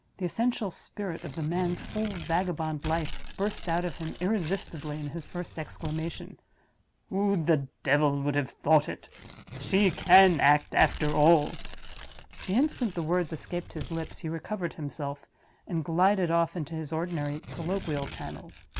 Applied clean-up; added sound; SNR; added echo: none; Tearing; 12 dB; none.